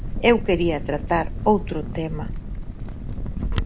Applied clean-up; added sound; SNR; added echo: none; Crackle; 3 dB; none.